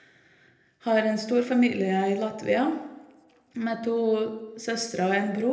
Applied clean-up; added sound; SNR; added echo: none; none; none; reverberation time 0.7 s.